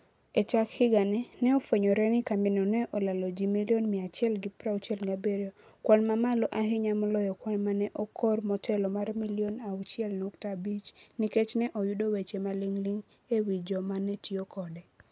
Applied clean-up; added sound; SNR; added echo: none; none; none; none.